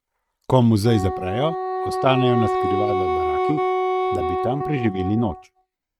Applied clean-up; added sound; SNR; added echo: neural mask model RNNoise.